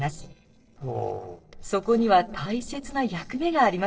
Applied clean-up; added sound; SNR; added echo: neural separator model SepFormer DNS4.